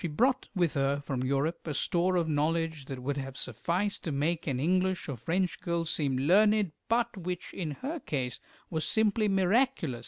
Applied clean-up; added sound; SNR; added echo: none; none; none; none.